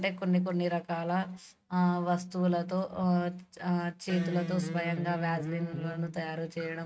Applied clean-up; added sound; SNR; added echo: neural mask model RNNoise.